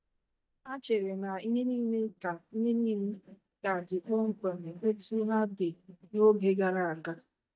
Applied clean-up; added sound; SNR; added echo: neural mask model DeepFilterNet 3.